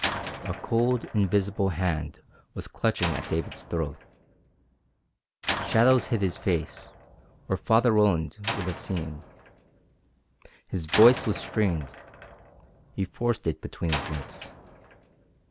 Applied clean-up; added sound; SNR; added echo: none; Slam; 10 dB; none.